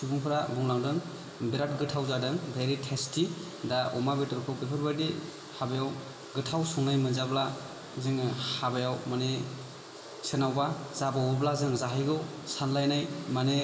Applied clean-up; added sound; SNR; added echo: none; none; none; reverberation time 2.5 s.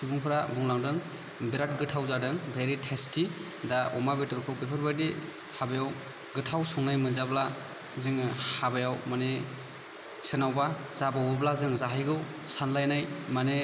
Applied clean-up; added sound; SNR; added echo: none; none; none; none.